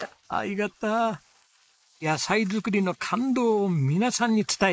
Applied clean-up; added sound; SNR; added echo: neural mask model Resemble Enhance denoiser.